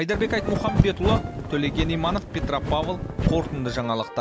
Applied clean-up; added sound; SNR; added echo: none; Wind; 0 dB; none.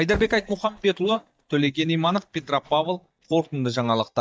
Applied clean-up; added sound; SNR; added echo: neural mask model DeepFilterNet 3.